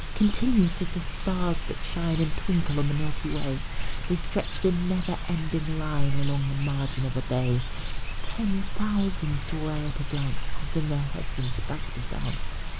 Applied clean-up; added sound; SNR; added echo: none; Rain; 16 dB; none.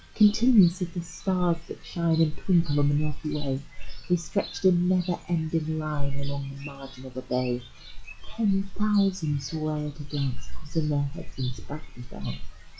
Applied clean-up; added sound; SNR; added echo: classical method log-MMSE.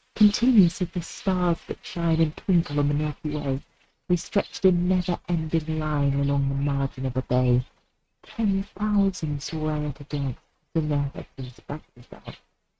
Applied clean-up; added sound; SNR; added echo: neural mask model RNNoise.